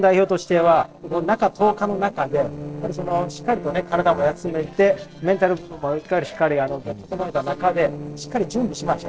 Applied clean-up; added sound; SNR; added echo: neural separator model SepFormer DNS4.